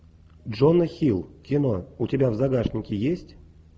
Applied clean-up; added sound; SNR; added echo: none; none; none; none.